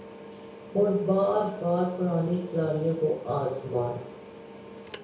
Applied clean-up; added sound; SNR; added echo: none; Mechanical fan; 16 dB; reverberation time 0.6 s.